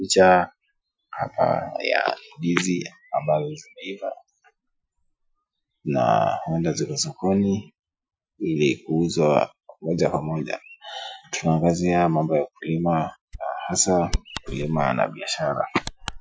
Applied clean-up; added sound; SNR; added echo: classical method Wiener filter.